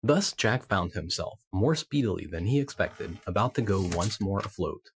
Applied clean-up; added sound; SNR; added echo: classical method Wiener filter.